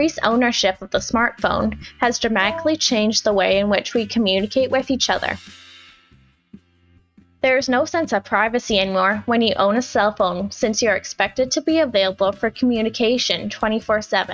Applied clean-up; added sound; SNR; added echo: neural mask model RNNoise.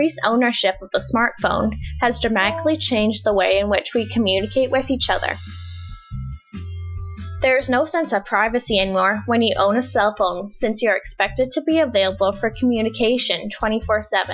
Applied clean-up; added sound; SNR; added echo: classical method Wiener filter.